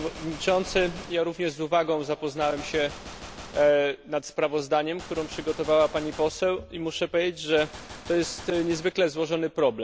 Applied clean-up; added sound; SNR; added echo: none; Gunshot, gunfire; 17 dB; none.